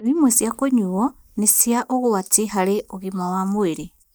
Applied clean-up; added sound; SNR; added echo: neural mask model DeepFilterNet 3.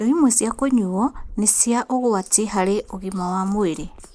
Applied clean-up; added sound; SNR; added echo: neural mask model Resemble Enhance denoiser.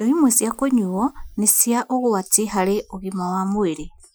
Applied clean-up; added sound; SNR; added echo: classical method Wiener filter.